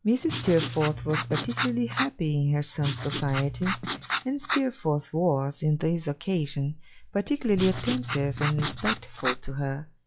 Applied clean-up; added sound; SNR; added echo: classical method log-MMSE.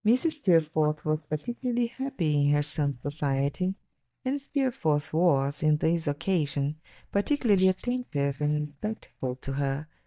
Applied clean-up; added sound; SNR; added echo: neural mask model DeepFilterNet 3.